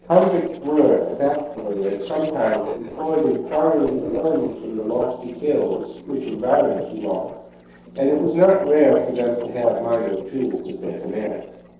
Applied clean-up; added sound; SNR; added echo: neural separator model SepFormer DNS4.